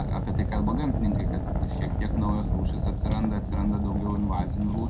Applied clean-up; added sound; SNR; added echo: none; Fire; -4 dB; reverberation time 0.2 s.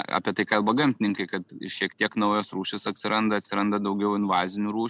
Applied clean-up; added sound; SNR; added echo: none; none; none; none.